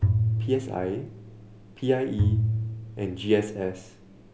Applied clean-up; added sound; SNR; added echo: none; Bowed string instrument; -1 dB; none.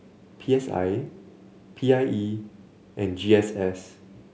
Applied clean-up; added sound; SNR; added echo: none; none; none; none.